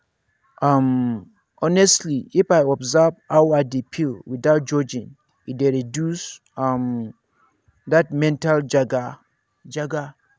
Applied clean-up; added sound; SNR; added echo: none; none; none; none.